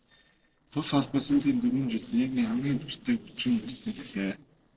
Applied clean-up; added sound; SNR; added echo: neural separator model SepFormer DNS4.